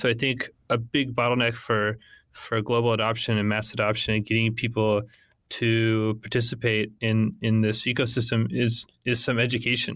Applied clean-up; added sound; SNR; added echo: none; none; none; none.